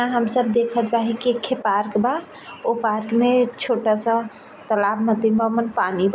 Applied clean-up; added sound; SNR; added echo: none; none; none; none.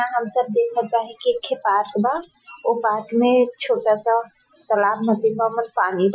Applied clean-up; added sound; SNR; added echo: classical method Wiener filter.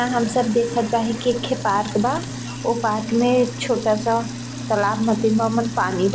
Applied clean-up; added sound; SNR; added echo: none; Sink (filling or washing); 10 dB; none.